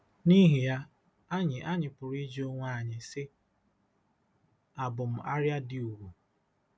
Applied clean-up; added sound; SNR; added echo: none; none; none; none.